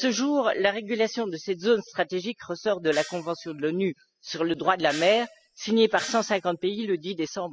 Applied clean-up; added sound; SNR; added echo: classical method spectral subtraction.